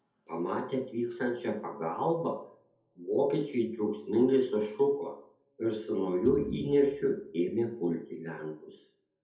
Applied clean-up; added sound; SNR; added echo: none; Bass drum / Thump, thud; 20 dB; reverberation time 0.5 s.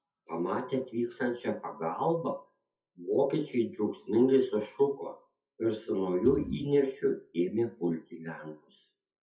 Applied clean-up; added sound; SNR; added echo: classical method WPE with log-MMSE.